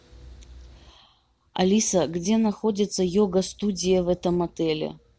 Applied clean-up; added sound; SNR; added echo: none; none; none; none.